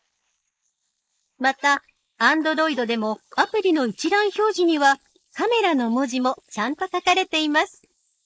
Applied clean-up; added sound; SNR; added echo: neural mask model Resemble Enhance denoiser.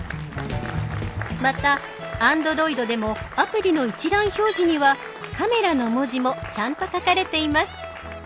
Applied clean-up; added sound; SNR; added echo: none; Applause; 15 dB; none.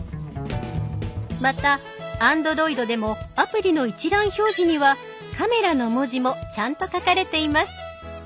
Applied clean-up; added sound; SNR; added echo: none; none; none; none.